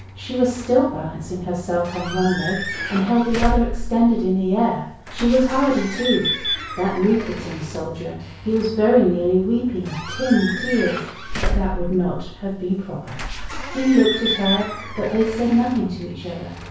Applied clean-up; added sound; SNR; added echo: none; Squeak / Slam / Alarm / Wood; 7 dB; reverberation time 0.6 s.